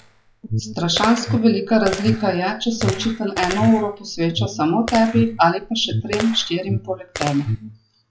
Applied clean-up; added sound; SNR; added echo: classical method log-MMSE.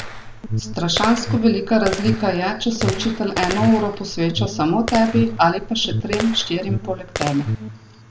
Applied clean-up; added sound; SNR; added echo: none; Alarm + Gunshot, gunfire; 6 dB; none.